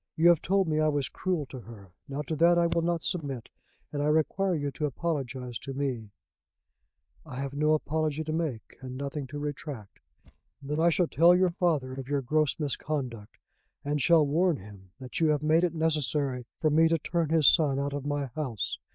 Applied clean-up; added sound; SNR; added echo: neural mask model DeepFilterNet 3.